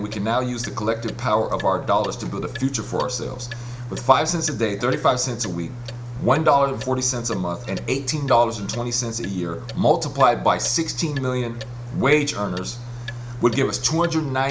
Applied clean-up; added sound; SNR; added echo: none; Clock; 19 dB; none.